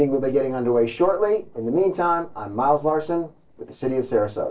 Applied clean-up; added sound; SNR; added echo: neural separator model SepFormer DNS4.